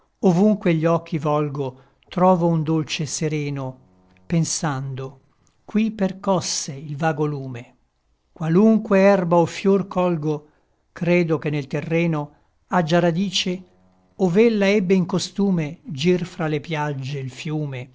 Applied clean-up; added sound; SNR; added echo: neural separator model SepFormer DNS4.